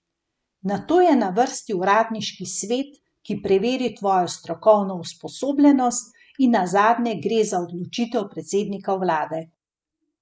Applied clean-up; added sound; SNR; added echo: none; none; none; none.